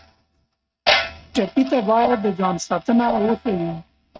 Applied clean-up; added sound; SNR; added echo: neural mask model RNNoise.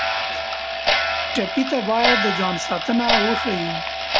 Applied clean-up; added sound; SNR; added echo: none; Clock; -2 dB; none.